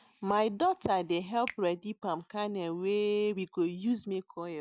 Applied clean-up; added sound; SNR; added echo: none; Finger snapping; 19 dB; none.